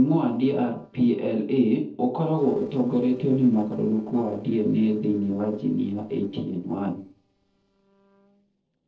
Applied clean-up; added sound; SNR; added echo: neural separator model SepFormer DNS4.